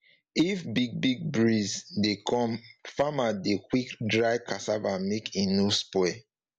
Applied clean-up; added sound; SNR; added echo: none; none; none; none.